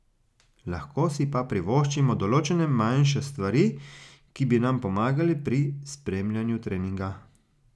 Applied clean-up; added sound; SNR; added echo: none; none; none; none.